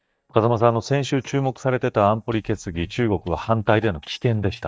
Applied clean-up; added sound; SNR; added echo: neural mask model DeepFilterNet 3.